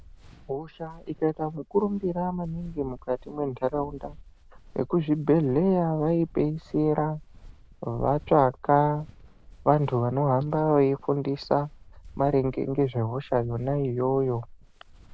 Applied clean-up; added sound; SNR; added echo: none; Walk, footsteps; 20 dB; none.